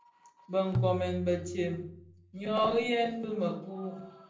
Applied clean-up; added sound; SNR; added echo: none; Tabla; 6 dB; reverberation time 0.6 s.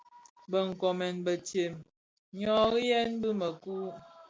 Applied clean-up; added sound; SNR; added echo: none; none; none; none.